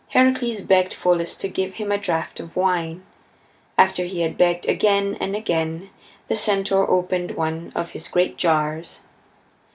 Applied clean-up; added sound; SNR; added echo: none; none; none; none.